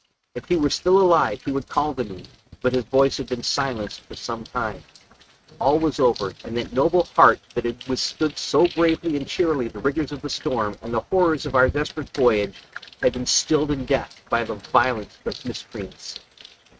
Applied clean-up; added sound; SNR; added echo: neural mask model RNNoise.